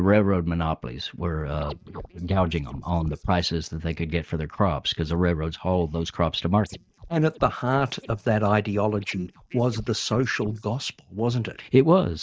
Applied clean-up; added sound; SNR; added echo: neural mask model DeepFilterNet 3.